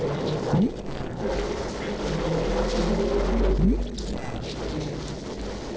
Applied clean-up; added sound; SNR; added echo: neural separator model SepFormer DNS4.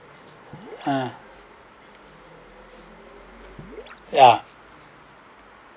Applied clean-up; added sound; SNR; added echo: none; Gurgling / Liquid; 20 dB; none.